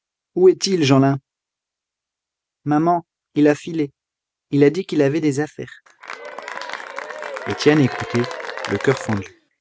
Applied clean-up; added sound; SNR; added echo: none; Applause / Cheering; 10 dB; none.